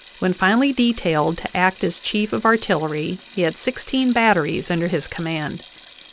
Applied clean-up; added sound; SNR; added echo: none; Sink (filling or washing); 17 dB; none.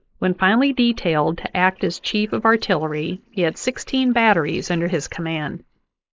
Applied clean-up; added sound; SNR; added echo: neural mask model Resemble Enhance denoiser.